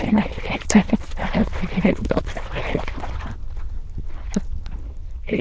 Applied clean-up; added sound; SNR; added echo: neural diffusion model UNIVERSE++.